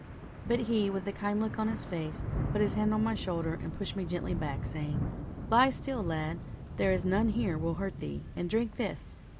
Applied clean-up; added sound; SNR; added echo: none; Thunder / Rain; 6 dB; none.